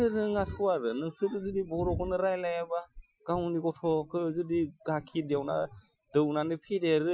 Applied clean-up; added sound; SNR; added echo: classical method Wiener filter.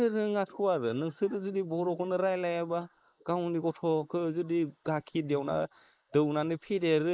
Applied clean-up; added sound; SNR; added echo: neural mask model Resemble Enhance denoiser.